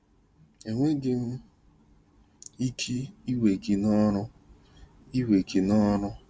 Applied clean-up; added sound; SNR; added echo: none; none; none; none.